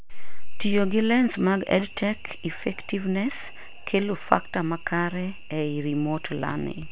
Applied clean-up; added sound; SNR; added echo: none; none; none; none.